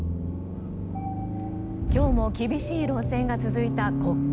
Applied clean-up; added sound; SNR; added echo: none; Accelerating, revving, vroom; -3 dB; none.